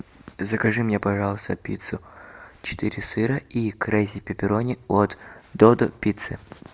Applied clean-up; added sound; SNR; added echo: none; none; none; none.